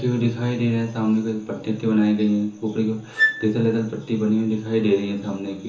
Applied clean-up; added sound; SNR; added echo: none; Wind instrument, woodwind instrument; 4 dB; reverberation time 0.7 s.